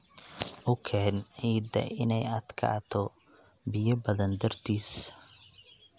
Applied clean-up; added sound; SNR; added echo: none; none; none; none.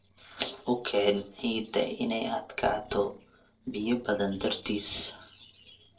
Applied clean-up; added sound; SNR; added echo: neural separator model SepFormer DNS4.